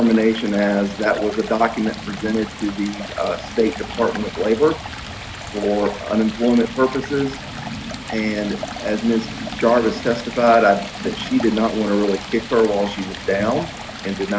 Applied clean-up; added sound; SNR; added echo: none; Stream; 11 dB; none.